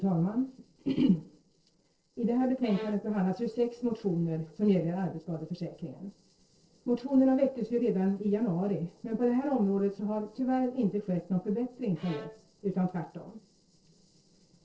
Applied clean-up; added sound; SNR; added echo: neural separator model SepFormer DNS4.